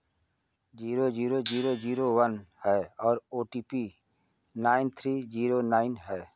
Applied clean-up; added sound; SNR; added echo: none; none; none; none.